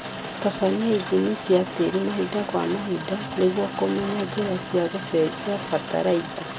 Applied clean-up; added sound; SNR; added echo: none; Rain; 9 dB; none.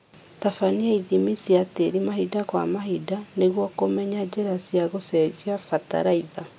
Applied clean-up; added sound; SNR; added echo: none; none; none; none.